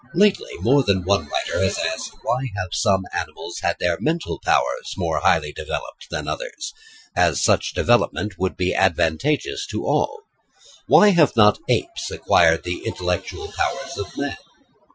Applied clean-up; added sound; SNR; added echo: classical method Wiener filter.